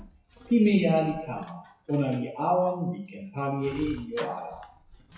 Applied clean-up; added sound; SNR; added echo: classical method WPE with log-MMSE.